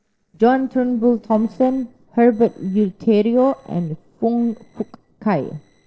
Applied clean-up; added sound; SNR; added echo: neural separator model SepFormer DNS4.